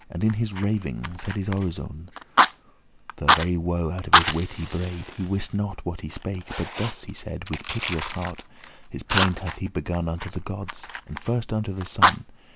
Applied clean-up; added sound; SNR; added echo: none; Fire; 0 dB; none.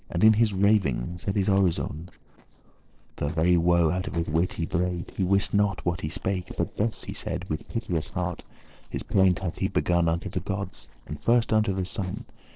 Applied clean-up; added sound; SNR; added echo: neural separator model SepFormer DNS4.